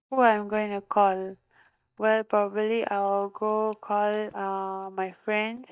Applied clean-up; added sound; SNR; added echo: neural mask model DeepFilterNet 3.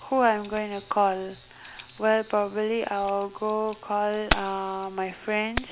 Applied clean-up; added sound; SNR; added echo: none; Keys jangling; 10 dB; none.